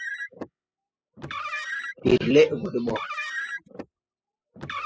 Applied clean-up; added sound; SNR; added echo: classical method spectral subtraction.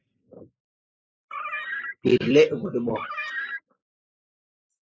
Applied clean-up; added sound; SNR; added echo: neural mask model Resemble Enhance denoiser.